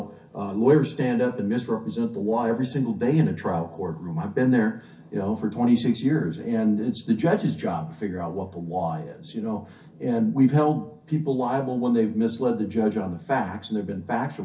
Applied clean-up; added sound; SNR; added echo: none; none; none; reverberation time 0.3 s.